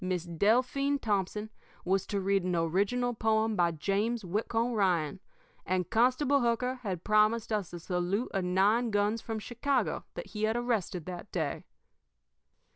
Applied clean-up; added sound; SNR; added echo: none; none; none; none.